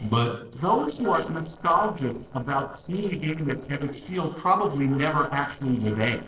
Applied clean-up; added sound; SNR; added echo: neural separator model SepFormer DNS4.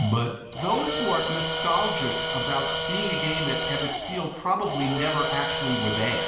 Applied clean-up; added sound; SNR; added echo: none; Tools; 1 dB; reverberation time 1.1 s.